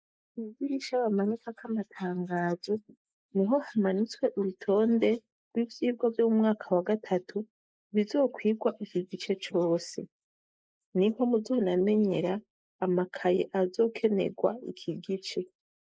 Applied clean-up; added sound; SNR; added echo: neural mask model Resemble Enhance denoiser.